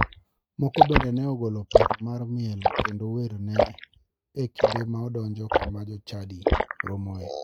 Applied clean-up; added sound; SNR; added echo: neural mask model RNNoise.